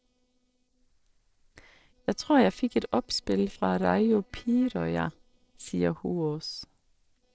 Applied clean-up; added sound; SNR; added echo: neural separator model SepFormer DNS4.